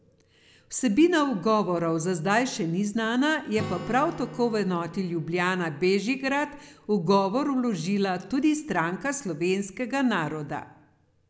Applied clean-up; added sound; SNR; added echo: none; Acoustic guitar; 20 dB; none.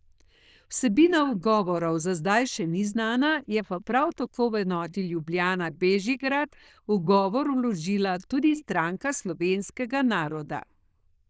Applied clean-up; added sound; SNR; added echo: neural diffusion model UNIVERSE++.